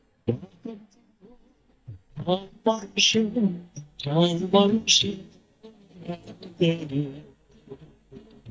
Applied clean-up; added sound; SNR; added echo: neural mask model DeepFilterNet 3.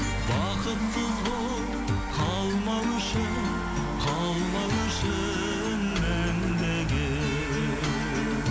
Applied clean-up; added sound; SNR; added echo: none; Domestic sounds, home sounds; 12 dB; none.